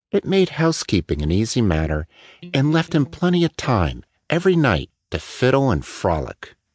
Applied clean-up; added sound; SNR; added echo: neural mask model DeepFilterNet 3.